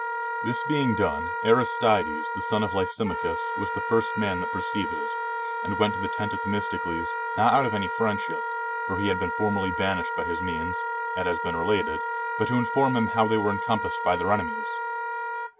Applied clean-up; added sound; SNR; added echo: none; Wind instrument, woodwind instrument; 2 dB; none.